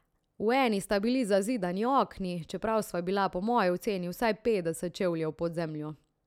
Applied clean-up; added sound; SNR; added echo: none; none; none; none.